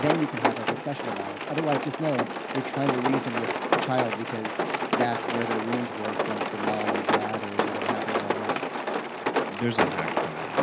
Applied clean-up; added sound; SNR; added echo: none; Rain; -3 dB; none.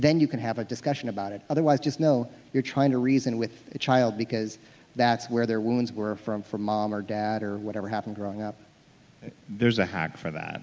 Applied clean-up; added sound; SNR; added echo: none; none; none; none.